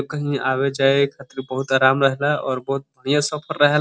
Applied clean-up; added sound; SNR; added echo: none; none; none; none.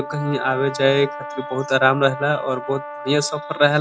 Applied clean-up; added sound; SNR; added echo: none; Brass instrument; 11 dB; none.